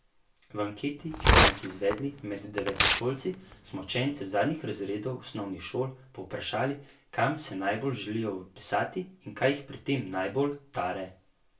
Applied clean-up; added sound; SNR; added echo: none; Tearing; -4 dB; reverberation time 0.3 s.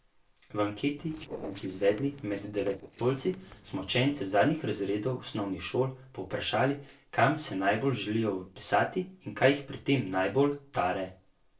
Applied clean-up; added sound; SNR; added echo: neural separator model SepFormer DNS4.